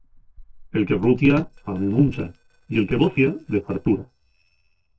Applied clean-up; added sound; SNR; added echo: neural separator model SepFormer DNS4.